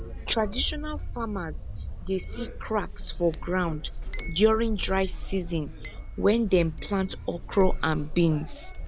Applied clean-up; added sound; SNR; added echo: none; Chink, clink; 5 dB; none.